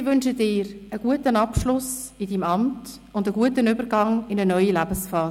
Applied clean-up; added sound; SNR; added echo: none; none; none; none.